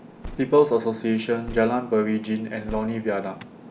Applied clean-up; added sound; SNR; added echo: none; Car; 19 dB; none.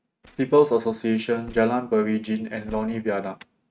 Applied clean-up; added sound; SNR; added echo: neural mask model RNNoise.